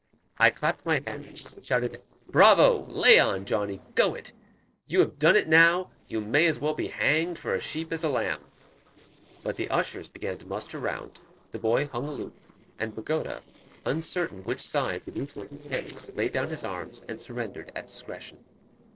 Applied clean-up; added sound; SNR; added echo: neural separator model SepFormer DNS4.